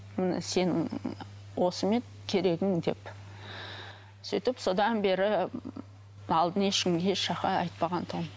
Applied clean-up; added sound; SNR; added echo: none; none; none; none.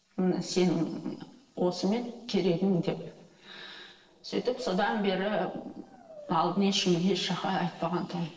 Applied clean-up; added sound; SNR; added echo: neural separator model SepFormer DNS4.